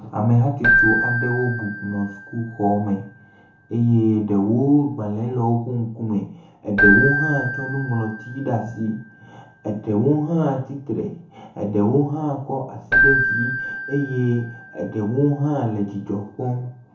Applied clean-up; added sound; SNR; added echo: none; Keyboard (musical); 4 dB; reverberation time 0.7 s.